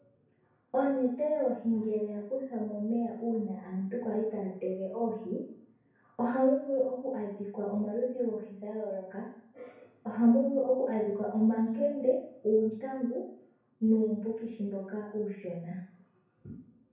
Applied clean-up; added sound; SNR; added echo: none; none; none; reverberation time 0.6 s.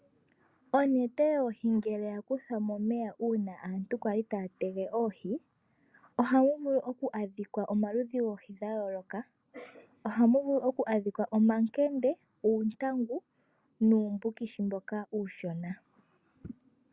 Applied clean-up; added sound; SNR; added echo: none; none; none; none.